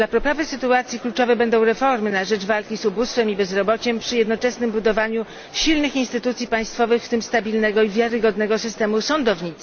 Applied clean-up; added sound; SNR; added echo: none; none; none; none.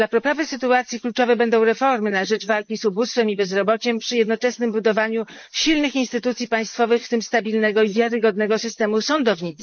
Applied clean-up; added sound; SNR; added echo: neural mask model Resemble Enhance denoiser.